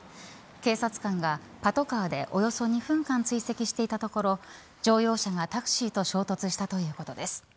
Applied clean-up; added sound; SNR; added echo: none; none; none; none.